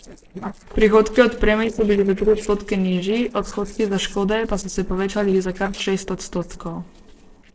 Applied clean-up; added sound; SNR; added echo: neural separator model SepFormer DNS4.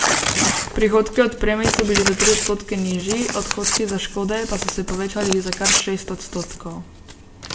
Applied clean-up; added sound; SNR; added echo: none; Crumpling, crinkling / Tearing; 2 dB; reverberation time 1.9 s.